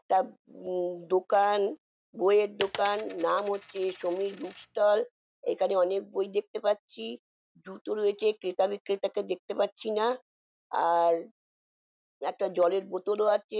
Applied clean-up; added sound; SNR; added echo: none; Coin (dropping); 12 dB; none.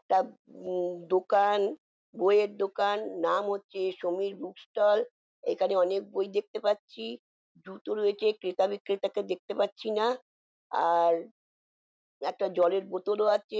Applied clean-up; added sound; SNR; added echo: none; none; none; none.